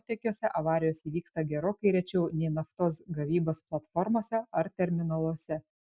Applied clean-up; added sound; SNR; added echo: none; none; none; none.